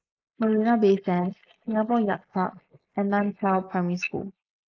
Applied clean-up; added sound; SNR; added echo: neural mask model Resemble Enhance denoiser.